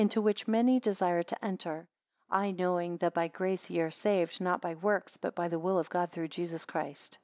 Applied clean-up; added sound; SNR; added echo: none; none; none; none.